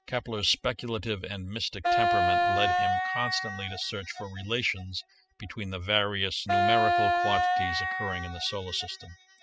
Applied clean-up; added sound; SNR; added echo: classical method spectral subtraction.